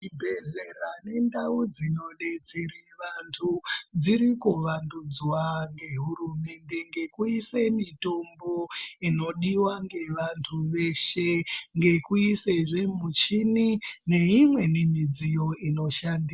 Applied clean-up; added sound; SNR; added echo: none; none; none; none.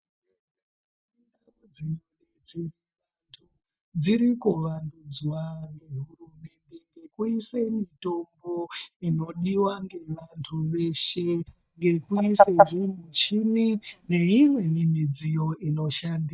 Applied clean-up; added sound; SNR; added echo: neural mask model DeepFilterNet 3.